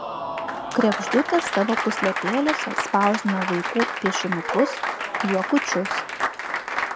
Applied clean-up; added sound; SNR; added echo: none; Applause; 2 dB; none.